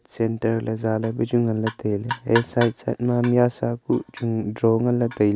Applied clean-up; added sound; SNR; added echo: none; none; none; none.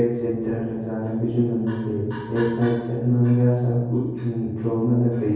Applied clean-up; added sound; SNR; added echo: none; none; none; reverberation time 1.3 s.